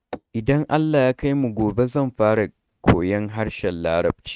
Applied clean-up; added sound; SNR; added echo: neural mask model RNNoise.